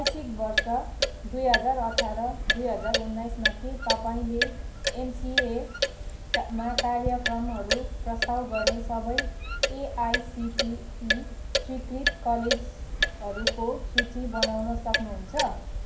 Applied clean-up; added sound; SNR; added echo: none; Clock; -1 dB; reverberation time 0.6 s.